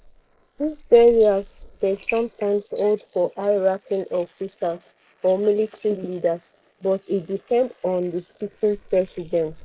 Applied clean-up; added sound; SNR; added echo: neural mask model Resemble Enhance denoiser.